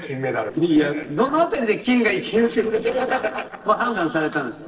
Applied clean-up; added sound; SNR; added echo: neural separator model SepFormer DNS4.